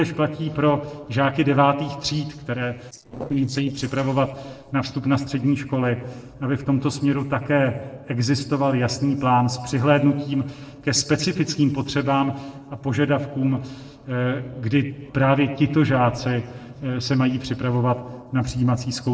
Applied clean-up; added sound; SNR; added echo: neural separator model SepFormer DNS4.